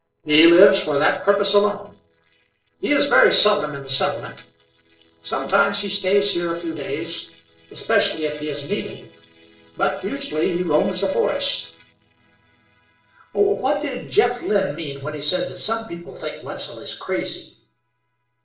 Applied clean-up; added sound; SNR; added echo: neural separator model SepFormer DNS4.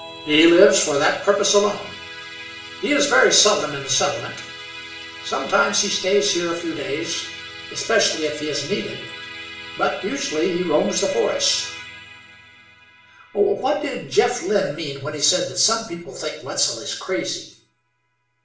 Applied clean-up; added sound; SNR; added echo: none; Musical instrument; 15 dB; reverberation time 0.5 s.